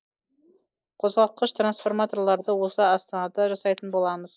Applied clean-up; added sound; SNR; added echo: neural mask model Resemble Enhance denoiser.